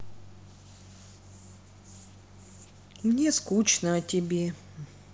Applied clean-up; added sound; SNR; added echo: none; none; none; none.